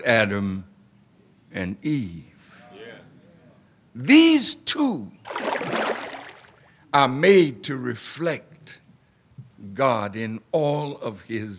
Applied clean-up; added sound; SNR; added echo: none; Splash, splatter; 6 dB; none.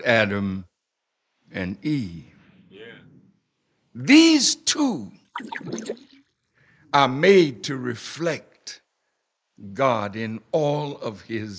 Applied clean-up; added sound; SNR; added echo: neural mask model Resemble Enhance denoiser.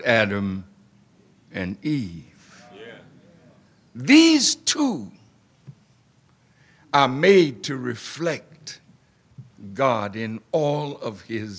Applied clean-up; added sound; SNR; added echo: none; none; none; none.